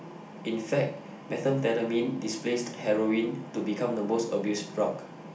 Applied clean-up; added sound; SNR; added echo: none; none; none; reverberation time 0.4 s.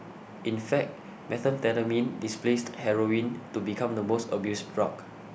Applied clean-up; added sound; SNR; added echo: none; none; none; none.